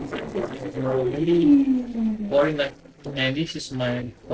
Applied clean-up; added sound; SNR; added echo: neural separator model SepFormer DNS4.